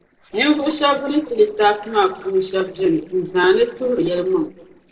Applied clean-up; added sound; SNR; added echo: neural separator model SepFormer DNS4.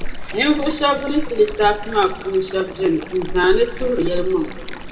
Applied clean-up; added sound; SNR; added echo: none; Stream; 7 dB; reverberation time 1.7 s.